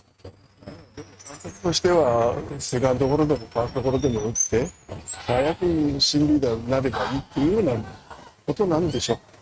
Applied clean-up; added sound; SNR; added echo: neural mask model RNNoise.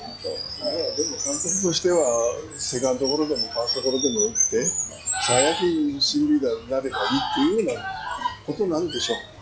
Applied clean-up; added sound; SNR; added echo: classical method log-MMSE.